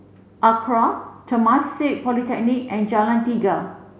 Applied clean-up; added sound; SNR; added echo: none; none; none; none.